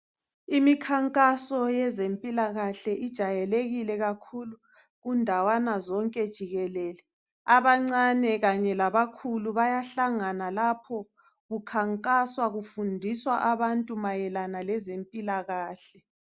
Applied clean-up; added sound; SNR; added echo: none; none; none; none.